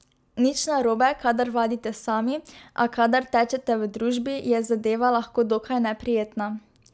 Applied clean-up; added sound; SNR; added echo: none; none; none; none.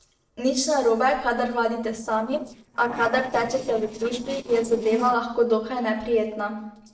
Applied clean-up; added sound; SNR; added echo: neural separator model SepFormer DNS4.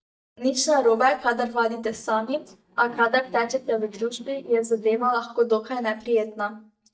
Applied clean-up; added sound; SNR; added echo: neural mask model DeepFilterNet 3.